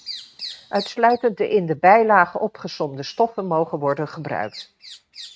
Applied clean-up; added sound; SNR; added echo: neural mask model RNNoise.